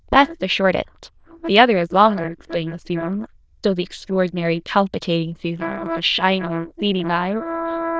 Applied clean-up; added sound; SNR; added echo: neural diffusion model UNIVERSE++.